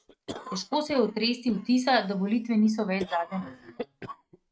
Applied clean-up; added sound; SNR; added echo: neural mask model RNNoise.